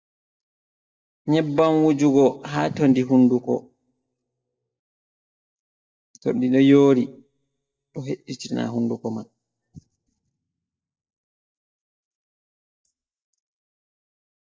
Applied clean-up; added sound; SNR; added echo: neural mask model DeepFilterNet 3.